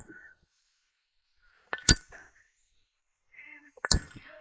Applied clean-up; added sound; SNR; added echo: neural mask model Resemble Enhance denoiser.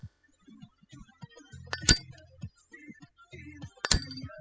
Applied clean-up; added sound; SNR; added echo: classical method spectral subtraction.